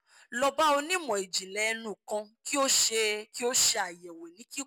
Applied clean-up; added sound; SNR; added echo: none; none; none; none.